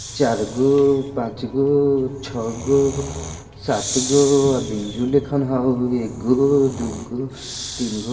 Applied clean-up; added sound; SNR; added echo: none; Breathing; 14 dB; reverberation time 2.1 s.